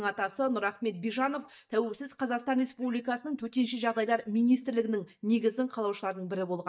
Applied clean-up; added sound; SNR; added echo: neural mask model DeepFilterNet 3.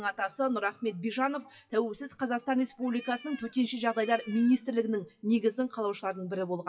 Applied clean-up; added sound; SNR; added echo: classical method WPE with log-MMSE.